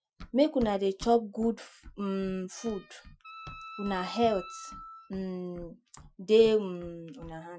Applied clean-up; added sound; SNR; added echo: classical method Wiener filter.